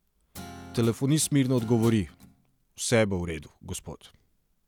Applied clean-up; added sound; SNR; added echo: none; Guitar; 17 dB; none.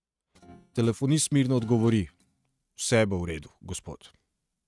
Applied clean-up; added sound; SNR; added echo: neural mask model RNNoise.